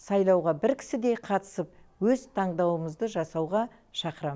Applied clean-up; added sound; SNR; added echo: none; none; none; none.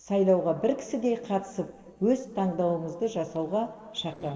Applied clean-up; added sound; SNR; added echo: neural separator model SepFormer DNS4.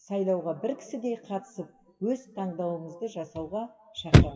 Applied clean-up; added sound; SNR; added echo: classical method WPE with log-MMSE.